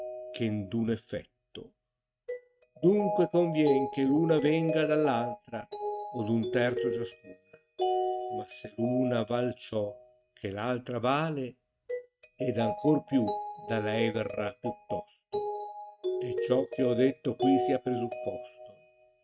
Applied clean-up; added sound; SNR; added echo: neural mask model RNNoise.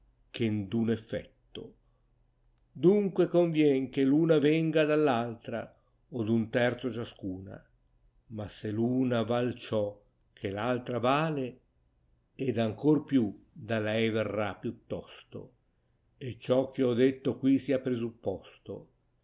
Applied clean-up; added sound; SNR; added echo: none; none; none; none.